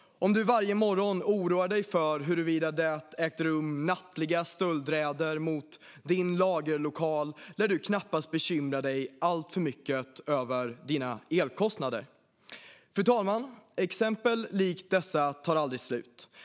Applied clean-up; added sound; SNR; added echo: none; none; none; none.